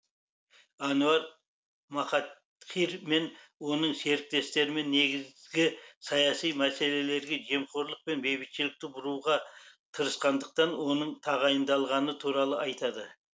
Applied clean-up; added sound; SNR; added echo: none; none; none; none.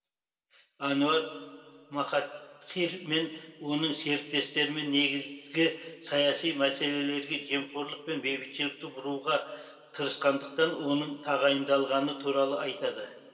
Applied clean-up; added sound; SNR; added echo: none; none; none; reverberation time 2.5 s.